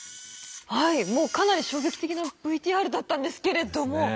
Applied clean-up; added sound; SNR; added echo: none; Camera; 17 dB; none.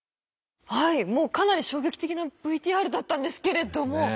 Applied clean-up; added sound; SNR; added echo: none; none; none; none.